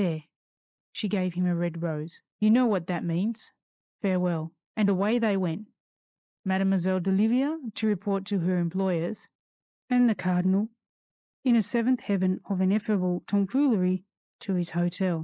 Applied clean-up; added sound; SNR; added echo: neural mask model Resemble Enhance denoiser.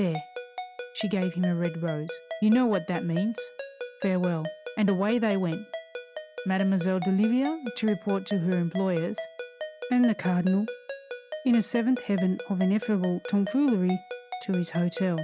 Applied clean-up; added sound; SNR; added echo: none; Ringtone; 12 dB; none.